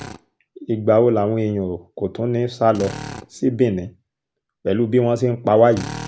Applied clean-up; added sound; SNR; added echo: none; Drill; 18 dB; none.